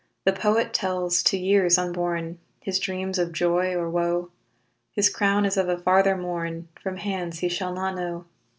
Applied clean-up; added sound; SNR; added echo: none; none; none; none.